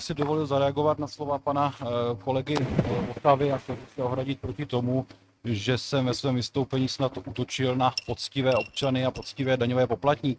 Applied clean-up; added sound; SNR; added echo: neural mask model RNNoise.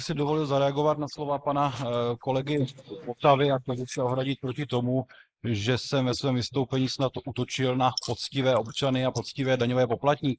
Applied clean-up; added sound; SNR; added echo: neural mask model Resemble Enhance denoiser.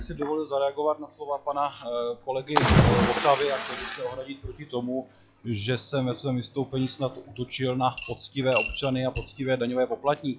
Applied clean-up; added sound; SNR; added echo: classical method log-MMSE.